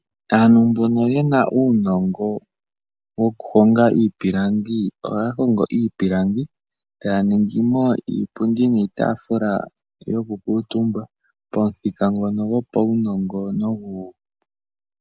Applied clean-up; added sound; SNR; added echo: none; none; none; none.